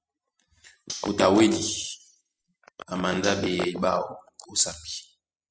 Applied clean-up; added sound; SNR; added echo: classical method spectral subtraction.